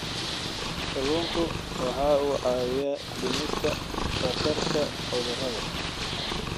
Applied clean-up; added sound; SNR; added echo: none; Purr; 1 dB; none.